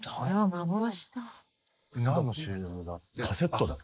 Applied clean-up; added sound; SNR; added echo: neural mask model Resemble Enhance denoiser.